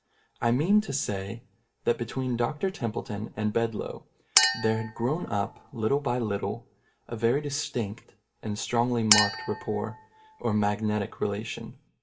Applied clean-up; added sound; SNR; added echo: none; Chink, clink; 2 dB; reverberation time 0.2 s.